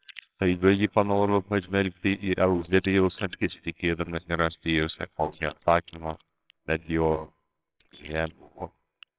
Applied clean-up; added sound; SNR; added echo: neural separator model SepFormer WHAMR!.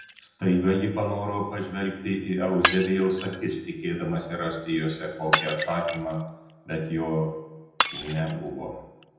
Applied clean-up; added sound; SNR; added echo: none; Shatter; 6 dB; reverberation time 0.8 s.